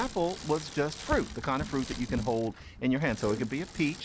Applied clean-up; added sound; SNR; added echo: none; Bicycle; 10 dB; none.